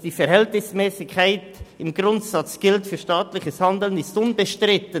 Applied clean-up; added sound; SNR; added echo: none; none; none; none.